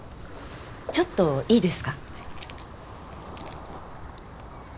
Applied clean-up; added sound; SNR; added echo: none; Ocean; 14 dB; none.